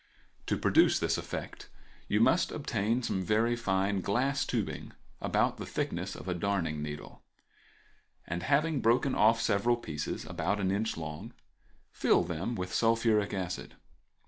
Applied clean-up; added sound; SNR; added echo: none; none; none; none.